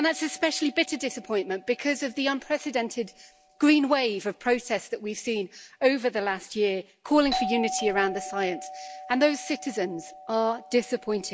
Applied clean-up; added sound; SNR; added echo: none; Doorbell; 14 dB; none.